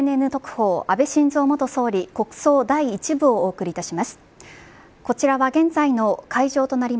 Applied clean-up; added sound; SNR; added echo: none; none; none; none.